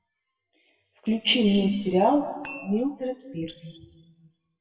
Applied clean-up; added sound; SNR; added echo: classical method WPE with log-MMSE.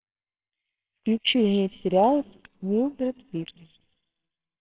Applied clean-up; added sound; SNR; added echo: neural separator model SepFormer WHAMR!.